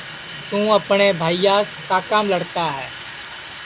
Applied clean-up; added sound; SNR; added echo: none; Sink (filling or washing) / Water tap, faucet; 14 dB; none.